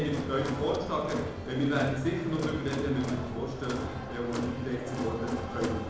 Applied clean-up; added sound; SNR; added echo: none; Crowd; 4 dB; reverberation time 0.9 s.